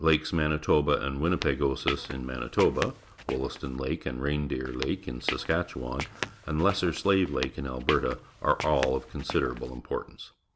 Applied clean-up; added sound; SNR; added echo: none; Squeak / Walk, footsteps; 11 dB; none.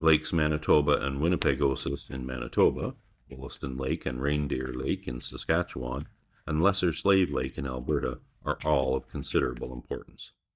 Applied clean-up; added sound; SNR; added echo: neural mask model DeepFilterNet 3.